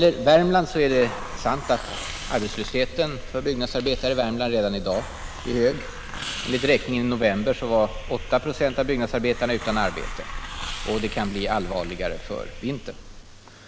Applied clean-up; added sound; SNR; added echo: none; Hiss; 10 dB; none.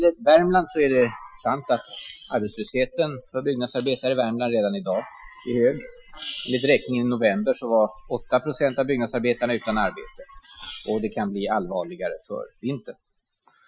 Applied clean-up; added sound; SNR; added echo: classical method Wiener filter.